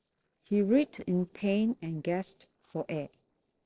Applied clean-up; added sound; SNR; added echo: neural separator model SepFormer DNS4.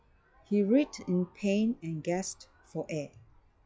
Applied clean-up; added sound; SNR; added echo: classical method log-MMSE.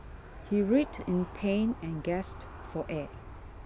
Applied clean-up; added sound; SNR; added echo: none; Aircraft; 13 dB; none.